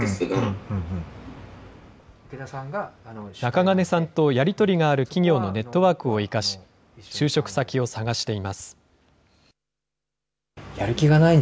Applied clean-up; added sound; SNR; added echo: none; none; none; none.